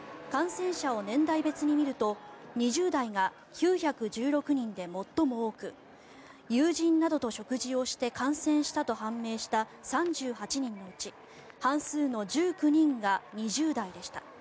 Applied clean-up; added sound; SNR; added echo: none; none; none; none.